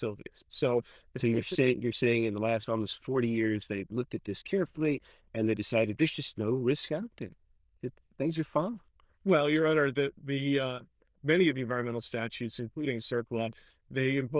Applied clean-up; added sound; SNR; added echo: neural diffusion model UNIVERSE++.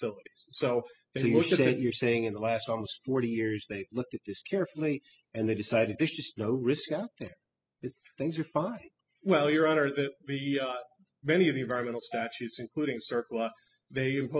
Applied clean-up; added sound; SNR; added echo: classical method spectral subtraction.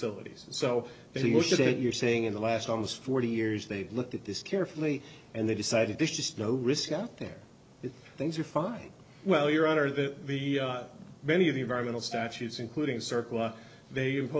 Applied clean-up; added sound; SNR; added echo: none; Brass instrument; 16 dB; none.